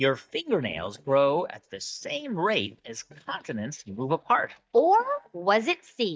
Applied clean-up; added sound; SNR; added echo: neural mask model DeepFilterNet 3.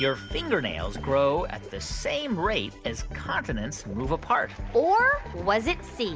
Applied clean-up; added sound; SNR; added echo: none; none; none; none.